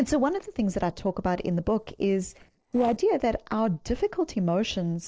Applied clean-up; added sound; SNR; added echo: neural separator model SepFormer DNS4.